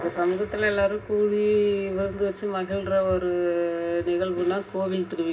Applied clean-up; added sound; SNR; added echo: none; none; none; reverberation time 0.4 s.